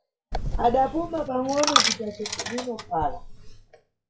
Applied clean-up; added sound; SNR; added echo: classical method WPE with log-MMSE.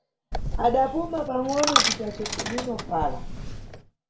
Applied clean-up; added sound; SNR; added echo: none; Coin (dropping); 1 dB; reverberation time 0.3 s.